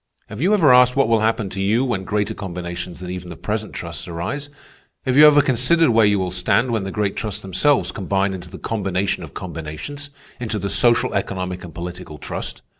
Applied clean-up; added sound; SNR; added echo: none; none; none; none.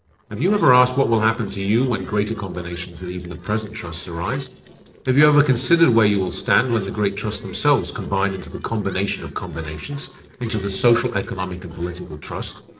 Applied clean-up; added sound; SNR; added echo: neural separator model SepFormer DNS4.